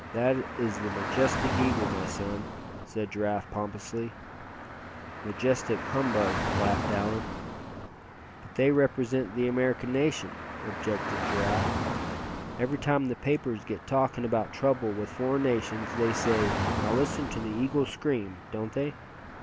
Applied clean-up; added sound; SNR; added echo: none; Traffic noise, roadway noise / Car; 4 dB; none.